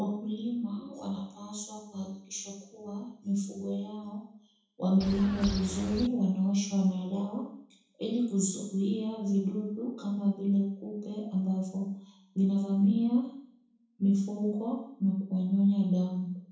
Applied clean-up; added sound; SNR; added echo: none; Bird; 7 dB; reverberation time 0.6 s.